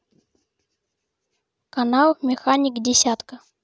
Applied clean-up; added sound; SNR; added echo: none; none; none; none.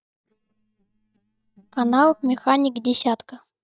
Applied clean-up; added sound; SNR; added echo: neural mask model DeepFilterNet 3.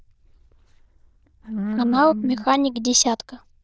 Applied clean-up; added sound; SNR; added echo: neural diffusion model UNIVERSE++.